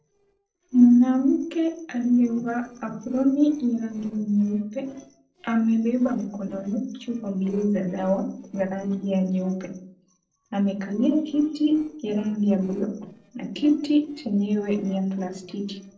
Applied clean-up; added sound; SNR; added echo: neural separator model SepFormer DNS4.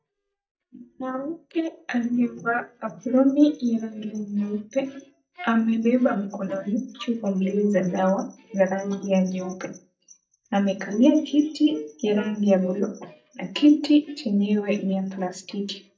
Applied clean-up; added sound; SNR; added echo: neural mask model DeepFilterNet 3.